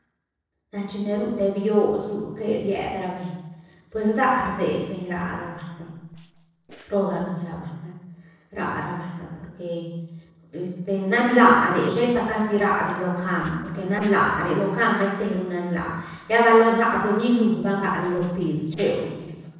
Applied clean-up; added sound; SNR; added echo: neural separator model SepFormer DNS4.